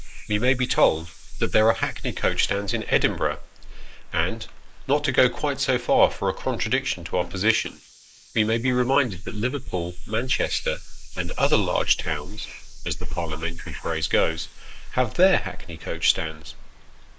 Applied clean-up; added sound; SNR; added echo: neural mask model Resemble Enhance denoiser.